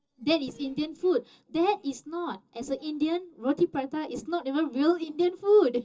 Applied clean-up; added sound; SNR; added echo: neural separator model SepFormer DNS4.